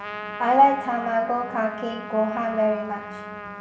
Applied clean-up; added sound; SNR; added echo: none; Trumpet; 12 dB; reverberation time 0.2 s.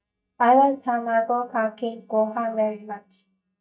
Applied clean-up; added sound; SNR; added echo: neural mask model DeepFilterNet 3.